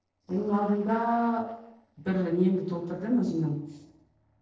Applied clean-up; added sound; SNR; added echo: neural separator model SepFormer DNS4.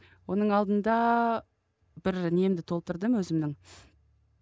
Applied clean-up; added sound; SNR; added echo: none; none; none; none.